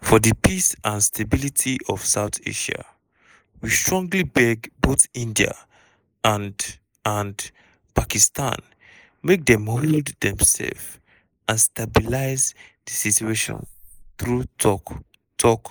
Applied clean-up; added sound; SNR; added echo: neural mask model Resemble Enhance denoiser.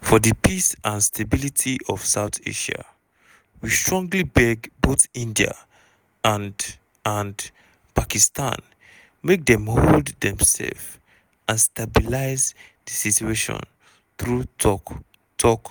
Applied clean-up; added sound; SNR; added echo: none; none; none; none.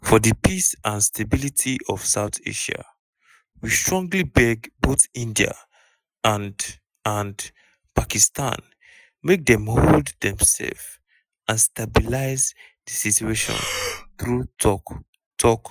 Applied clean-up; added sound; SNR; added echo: classical method Wiener filter.